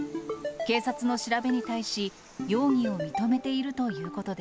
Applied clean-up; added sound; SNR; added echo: none; none; none; none.